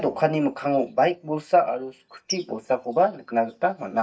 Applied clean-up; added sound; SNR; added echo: neural mask model DeepFilterNet 3.